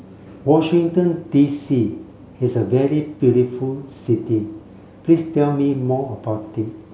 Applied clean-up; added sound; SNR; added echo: none; none; none; none.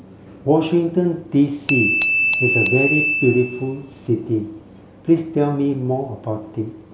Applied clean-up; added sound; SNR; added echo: none; Glass / Bell; 2 dB; none.